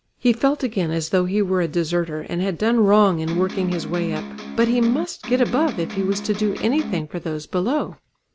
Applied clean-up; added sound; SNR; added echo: none; Electric guitar; 9 dB; none.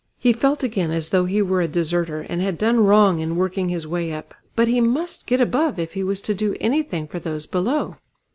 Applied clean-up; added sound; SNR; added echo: none; none; none; none.